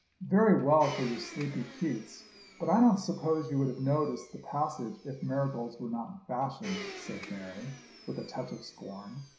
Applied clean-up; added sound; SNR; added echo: none; Domestic sounds, home sounds; 17 dB; reverberation time 0.5 s.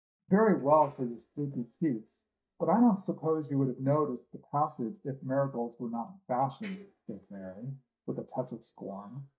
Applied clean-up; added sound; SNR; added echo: neural mask model DeepFilterNet 3.